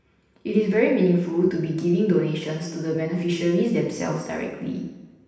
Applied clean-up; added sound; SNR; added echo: none; none; none; reverberation time 0.9 s.